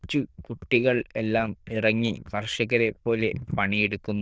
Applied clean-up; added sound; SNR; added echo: neural diffusion model UNIVERSE++.